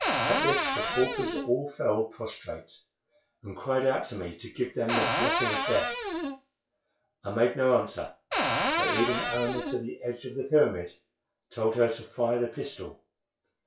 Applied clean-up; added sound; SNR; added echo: classical method WPE with log-MMSE.